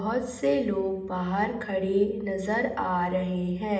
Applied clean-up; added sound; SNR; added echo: none; none; none; reverberation time 0.9 s.